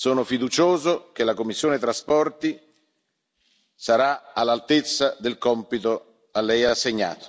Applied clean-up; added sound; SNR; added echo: none; none; none; none.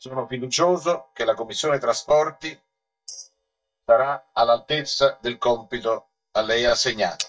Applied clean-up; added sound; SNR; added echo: neural mask model DeepFilterNet 3.